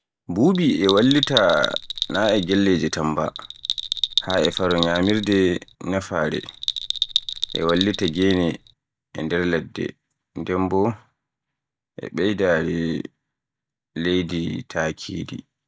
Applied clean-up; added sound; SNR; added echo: none; Bell; 6 dB; none.